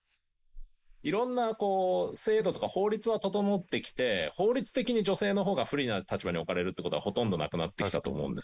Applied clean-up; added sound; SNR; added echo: neural mask model Resemble Enhance denoiser.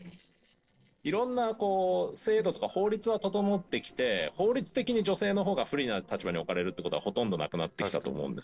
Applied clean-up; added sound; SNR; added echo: neural separator model SepFormer DNS4.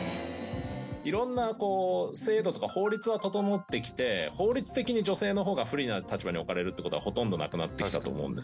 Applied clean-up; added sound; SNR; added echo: none; none; none; none.